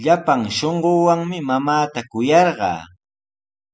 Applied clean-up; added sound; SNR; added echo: none; none; none; none.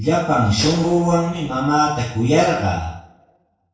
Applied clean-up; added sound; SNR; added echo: neural separator model SepFormer DNS4.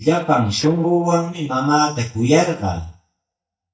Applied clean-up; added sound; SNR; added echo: neural mask model DeepFilterNet 3.